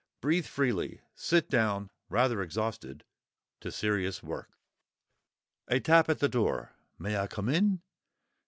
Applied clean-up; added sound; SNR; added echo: none; none; none; none.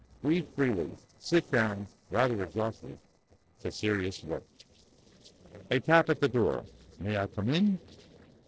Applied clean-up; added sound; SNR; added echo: neural separator model SepFormer DNS4.